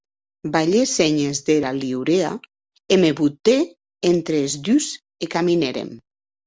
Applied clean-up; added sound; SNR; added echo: none; none; none; none.